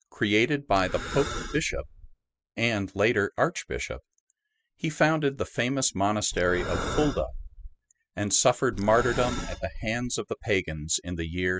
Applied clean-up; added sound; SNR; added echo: classical method spectral subtraction.